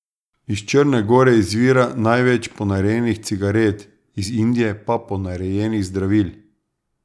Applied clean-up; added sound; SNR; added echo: none; none; none; none.